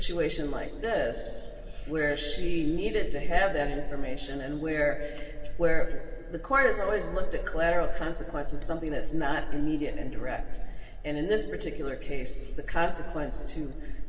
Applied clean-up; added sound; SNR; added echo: none; Liquid; 17 dB; reverberation time 2.6 s.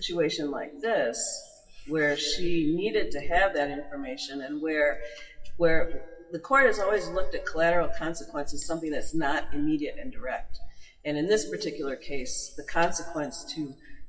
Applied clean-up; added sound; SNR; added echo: classical method WPE with log-MMSE.